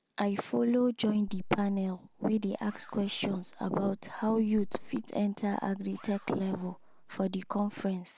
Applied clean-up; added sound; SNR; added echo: none; Zipper (clothing); 15 dB; none.